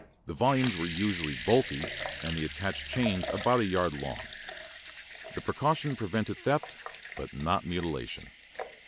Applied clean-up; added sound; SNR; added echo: none; Sink (filling or washing) / Water tap, faucet / Liquid; 8 dB; none.